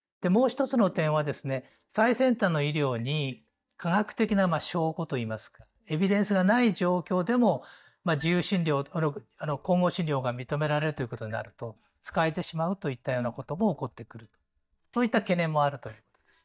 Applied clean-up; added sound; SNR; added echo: neural mask model DeepFilterNet 3.